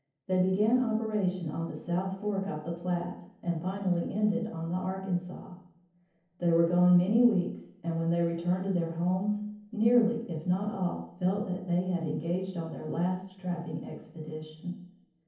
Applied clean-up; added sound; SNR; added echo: none; none; none; reverberation time 0.7 s.